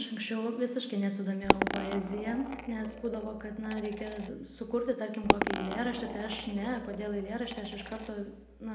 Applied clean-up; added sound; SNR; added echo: none; Coin (dropping); 0 dB; reverberation time 0.7 s.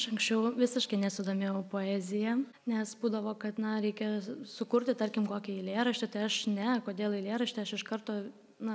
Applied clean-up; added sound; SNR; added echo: none; none; none; none.